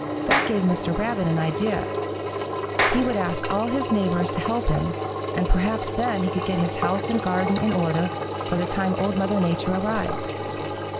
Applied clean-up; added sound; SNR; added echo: none; Engine + Clapping; 2 dB; none.